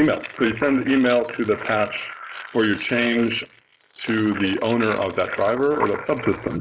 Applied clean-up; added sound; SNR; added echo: neural mask model Resemble Enhance denoiser.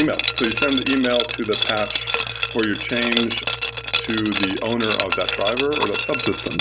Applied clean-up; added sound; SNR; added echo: none; Liquid; 1 dB; none.